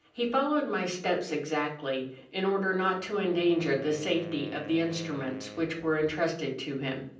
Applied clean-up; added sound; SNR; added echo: none; Wind instrument, woodwind instrument; 19 dB; reverberation time 0.6 s.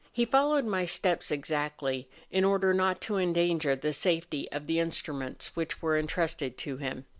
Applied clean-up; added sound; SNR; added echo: none; none; none; none.